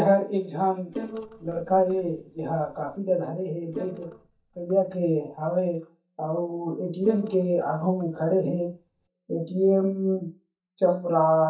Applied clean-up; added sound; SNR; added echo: neural mask model DeepFilterNet 3.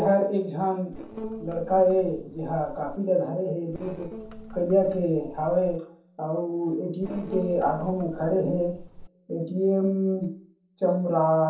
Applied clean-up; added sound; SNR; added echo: neural separator model SepFormer DNS4.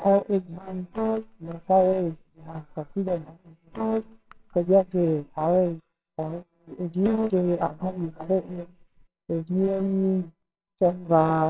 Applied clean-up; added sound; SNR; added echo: neural separator model SepFormer WHAMR!.